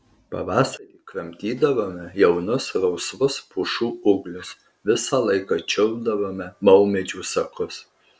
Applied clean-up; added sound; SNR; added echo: none; none; none; none.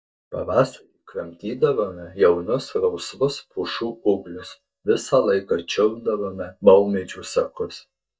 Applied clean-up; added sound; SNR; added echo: neural mask model DeepFilterNet 3.